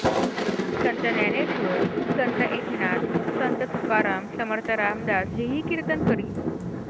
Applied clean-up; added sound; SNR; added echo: none; Thunder; -1 dB; none.